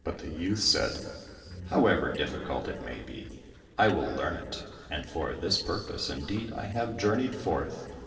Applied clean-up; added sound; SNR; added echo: neural separator model SepFormer DNS4.